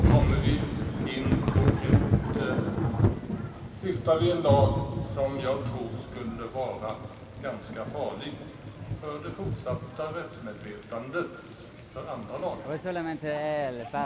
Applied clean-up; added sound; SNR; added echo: none; Thunder / Rain; -4 dB; reverberation time 2.5 s.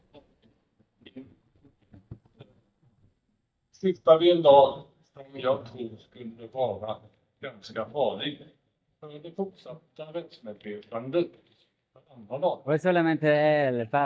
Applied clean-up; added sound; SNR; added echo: neural mask model DeepFilterNet 3.